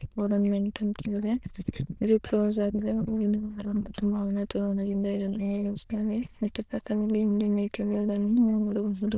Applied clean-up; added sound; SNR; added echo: neural diffusion model UNIVERSE++.